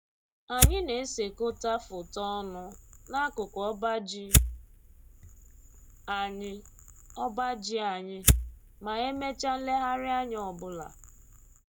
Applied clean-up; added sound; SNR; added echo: none; Fire; -1 dB; none.